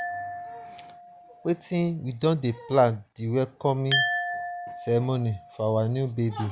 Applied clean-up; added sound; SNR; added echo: none; Glass; 8 dB; none.